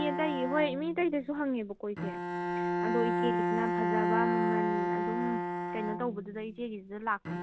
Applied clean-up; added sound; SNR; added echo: none; Bowed string instrument; -1 dB; none.